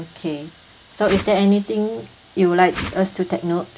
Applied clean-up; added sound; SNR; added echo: none; Whoosh, swoosh, swish; 11 dB; none.